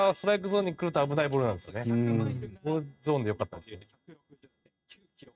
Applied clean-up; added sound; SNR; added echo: neural mask model RNNoise.